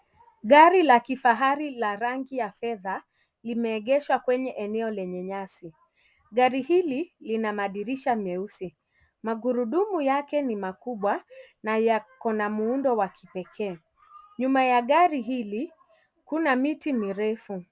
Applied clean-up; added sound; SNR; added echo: none; none; none; none.